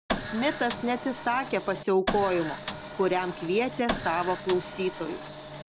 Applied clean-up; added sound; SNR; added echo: none; Printer; 7 dB; none.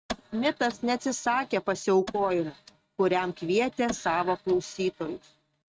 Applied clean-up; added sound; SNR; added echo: neural mask model RNNoise.